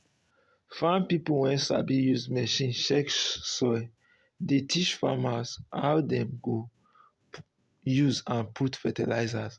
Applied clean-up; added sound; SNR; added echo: none; none; none; none.